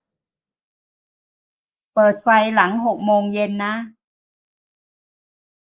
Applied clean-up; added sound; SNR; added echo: neural mask model Resemble Enhance denoiser.